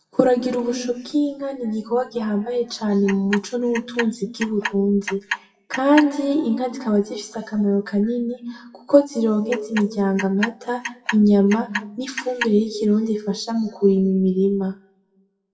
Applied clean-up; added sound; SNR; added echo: classical method WPE with log-MMSE.